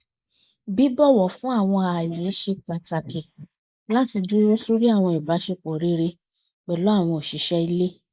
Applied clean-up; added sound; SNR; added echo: neural mask model Resemble Enhance denoiser.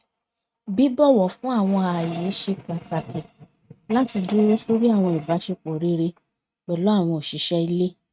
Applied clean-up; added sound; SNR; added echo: neural mask model RNNoise.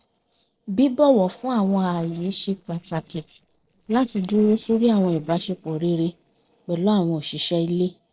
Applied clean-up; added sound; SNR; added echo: neural separator model SepFormer DNS4.